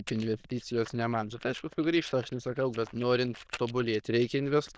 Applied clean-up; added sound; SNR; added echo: neural diffusion model UNIVERSE++.